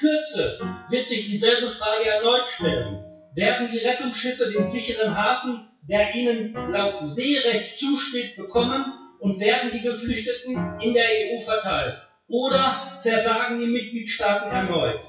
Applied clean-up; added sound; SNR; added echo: classical method WPE with log-MMSE.